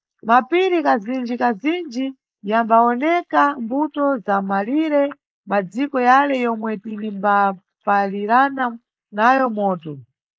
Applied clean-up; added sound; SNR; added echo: neural mask model Resemble Enhance denoiser.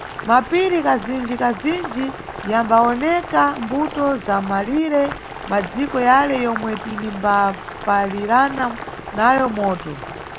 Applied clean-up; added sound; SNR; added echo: none; Boiling; 12 dB; none.